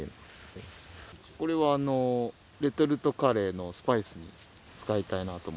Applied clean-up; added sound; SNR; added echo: none; none; none; none.